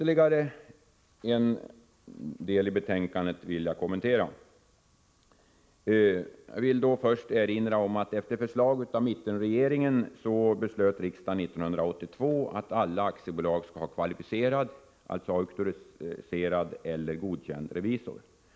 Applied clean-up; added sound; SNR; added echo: none; none; none; none.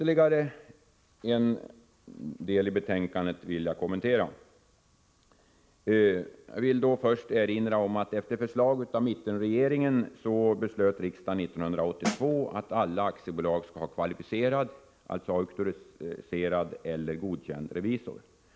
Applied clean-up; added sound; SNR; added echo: none; Snare drum; 7 dB; none.